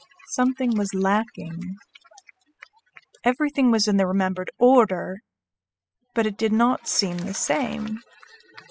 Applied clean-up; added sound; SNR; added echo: classical method spectral subtraction.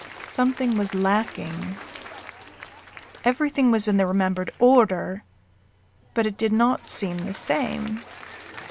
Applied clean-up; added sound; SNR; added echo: none; Applause; 19 dB; none.